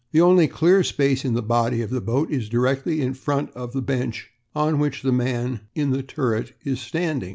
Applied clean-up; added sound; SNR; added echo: none; none; none; none.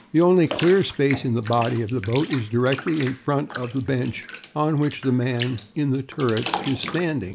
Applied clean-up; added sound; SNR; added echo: none; Bathtub (filling or washing); 11 dB; none.